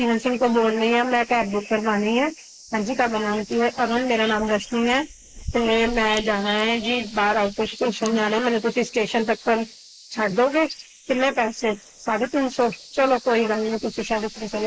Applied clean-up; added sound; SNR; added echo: neural mask model Resemble Enhance denoiser.